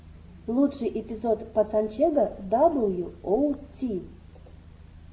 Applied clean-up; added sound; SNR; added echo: none; none; none; none.